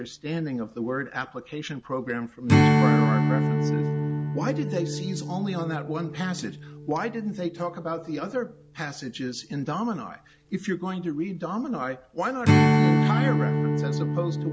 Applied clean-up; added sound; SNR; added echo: none; Strum; -5 dB; none.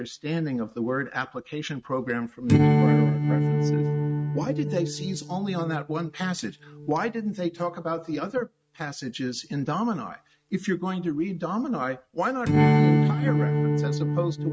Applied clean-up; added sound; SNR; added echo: neural mask model RNNoise.